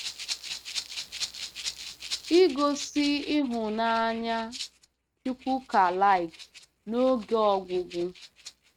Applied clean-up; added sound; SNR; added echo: neural mask model RNNoise.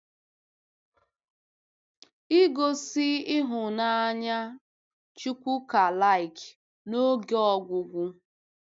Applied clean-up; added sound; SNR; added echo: none; none; none; none.